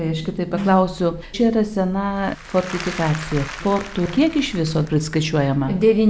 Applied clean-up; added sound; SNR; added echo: none; Applause / Crowd; 16 dB; none.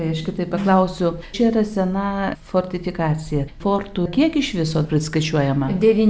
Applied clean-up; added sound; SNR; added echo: none; none; none; none.